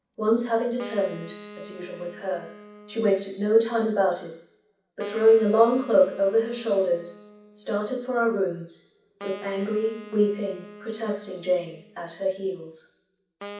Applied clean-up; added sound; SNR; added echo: none; Wind instrument, woodwind instrument; 19 dB; reverberation time 0.6 s.